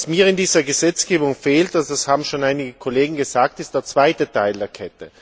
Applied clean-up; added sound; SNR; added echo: none; none; none; none.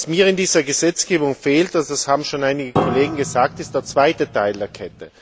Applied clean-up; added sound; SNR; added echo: none; Piano; 8 dB; none.